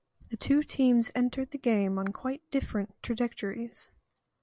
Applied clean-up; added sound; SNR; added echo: none; none; none; none.